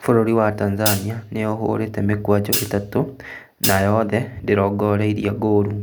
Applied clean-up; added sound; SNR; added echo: none; Hi-hat; 8 dB; none.